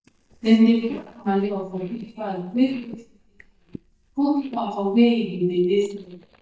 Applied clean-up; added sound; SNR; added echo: neural mask model DeepFilterNet 3.